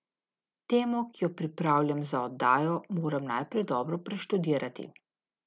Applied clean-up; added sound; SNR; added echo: none; none; none; none.